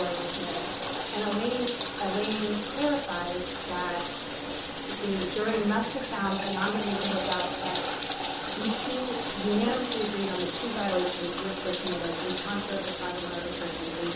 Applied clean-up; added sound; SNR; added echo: none; Bathtub (filling or washing); 2 dB; reverberation time 1.2 s.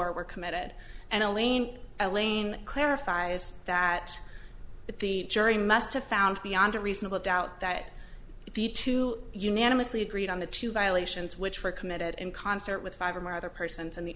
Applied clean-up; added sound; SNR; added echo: none; none; none; none.